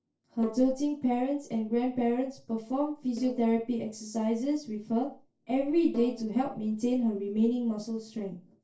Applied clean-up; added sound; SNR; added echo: neural separator model SepFormer DNS4.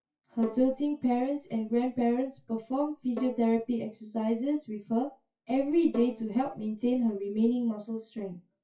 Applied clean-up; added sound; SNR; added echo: classical method WPE with log-MMSE.